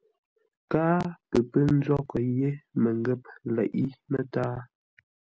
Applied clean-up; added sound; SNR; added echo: none; none; none; none.